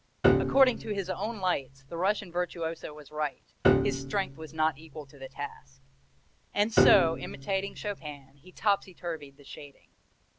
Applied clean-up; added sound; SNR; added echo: none; Piano; 1 dB; none.